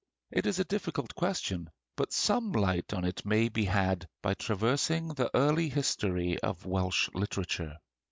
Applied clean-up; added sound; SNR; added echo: none; none; none; none.